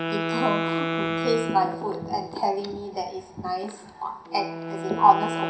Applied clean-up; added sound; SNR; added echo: none; Wind instrument, woodwind instrument; 4 dB; reverberation time 0.5 s.